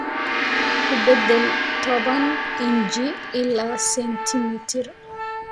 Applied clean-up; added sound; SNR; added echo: none; Gong + Organ; 1 dB; none.